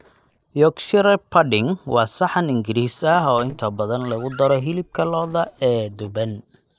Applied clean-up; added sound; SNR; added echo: neural separator model SepFormer DNS4.